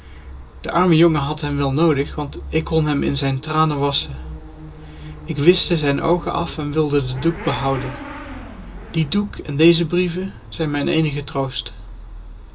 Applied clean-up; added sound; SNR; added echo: none; Motorcycle / Accelerating, revving, vroom; 14 dB; reverberation time 0.2 s.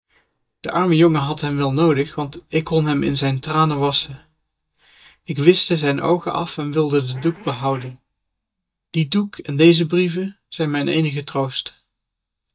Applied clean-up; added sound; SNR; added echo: neural mask model DeepFilterNet 3.